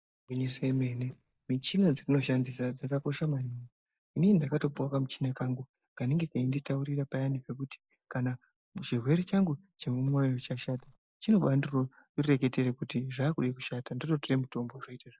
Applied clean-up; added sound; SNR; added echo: neural mask model DeepFilterNet 3.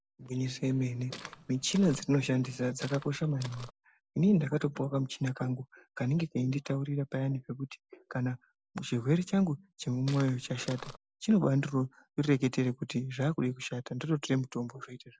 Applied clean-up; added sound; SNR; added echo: none; Walk, footsteps; 15 dB; none.